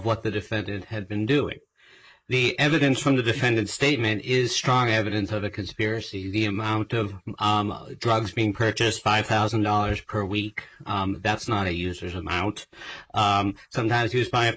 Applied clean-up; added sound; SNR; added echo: neural mask model Resemble Enhance denoiser.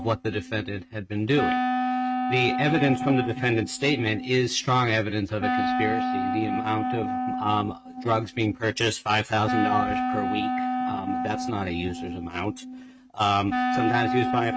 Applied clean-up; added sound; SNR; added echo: neural mask model RNNoise.